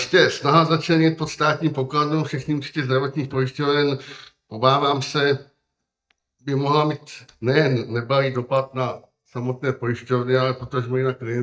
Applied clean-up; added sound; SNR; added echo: neural mask model DeepFilterNet 3.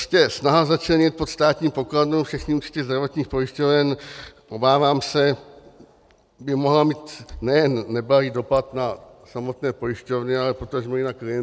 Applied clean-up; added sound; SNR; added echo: none; none; none; none.